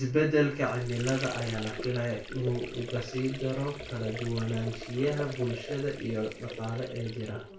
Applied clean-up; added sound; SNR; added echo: none; Sink (filling or washing) / Water; 10 dB; reverberation time 0.3 s.